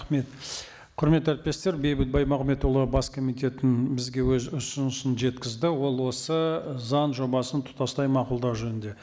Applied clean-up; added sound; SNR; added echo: none; none; none; none.